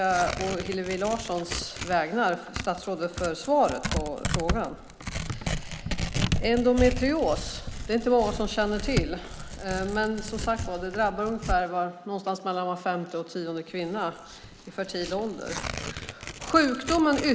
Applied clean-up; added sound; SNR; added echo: none; Tearing; 6 dB; none.